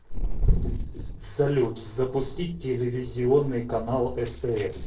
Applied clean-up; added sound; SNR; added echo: neural separator model SepFormer DNS4.